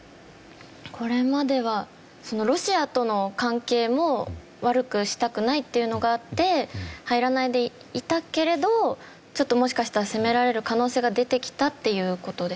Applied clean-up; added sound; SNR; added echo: none; none; none; none.